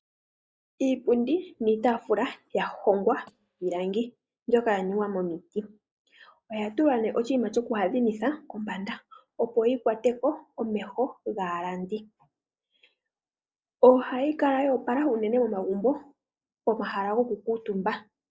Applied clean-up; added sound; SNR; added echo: neural mask model DeepFilterNet 3.